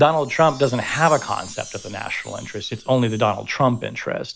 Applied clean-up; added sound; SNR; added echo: none; Chime; 20 dB; none.